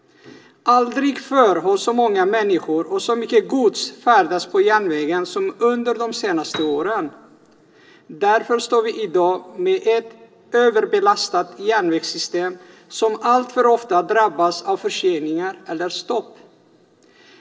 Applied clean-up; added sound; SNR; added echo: none; Piano; 16 dB; reverberation time 2.2 s.